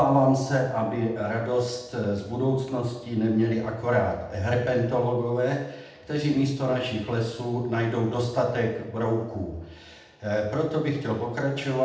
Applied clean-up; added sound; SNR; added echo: none; none; none; reverberation time 0.8 s.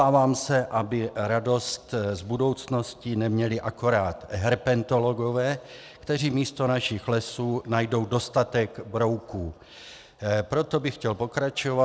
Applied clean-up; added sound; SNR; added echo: none; none; none; none.